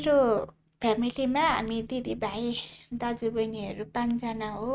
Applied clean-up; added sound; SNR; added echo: neural mask model RNNoise.